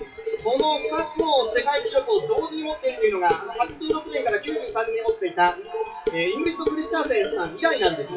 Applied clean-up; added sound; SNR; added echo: classical method WPE with log-MMSE.